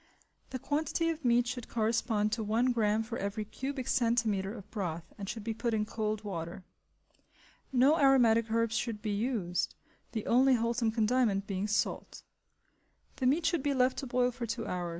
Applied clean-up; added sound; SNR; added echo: none; none; none; none.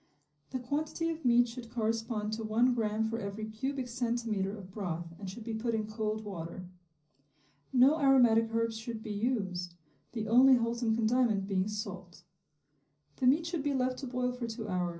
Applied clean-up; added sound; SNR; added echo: none; none; none; reverberation time 0.5 s.